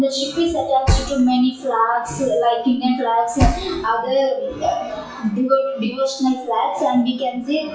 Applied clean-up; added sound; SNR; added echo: classical method WPE with log-MMSE.